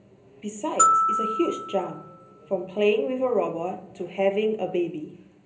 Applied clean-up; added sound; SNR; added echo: none; Glockenspiel; -1 dB; reverberation time 0.5 s.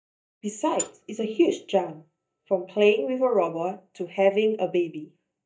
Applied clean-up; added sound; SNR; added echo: neural mask model DeepFilterNet 3.